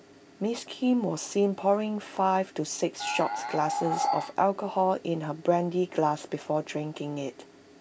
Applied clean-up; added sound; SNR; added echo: none; Animal; 3 dB; none.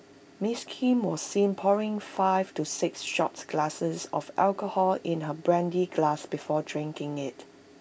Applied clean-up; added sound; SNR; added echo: none; none; none; none.